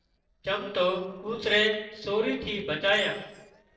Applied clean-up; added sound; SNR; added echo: neural separator model SepFormer DNS4.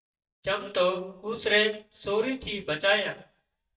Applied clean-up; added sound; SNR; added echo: neural mask model DeepFilterNet 3.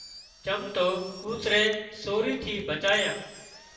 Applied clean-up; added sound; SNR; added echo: none; Engine; 19 dB; reverberation time 0.9 s.